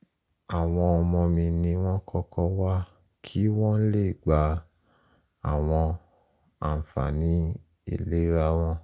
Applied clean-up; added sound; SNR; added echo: none; none; none; none.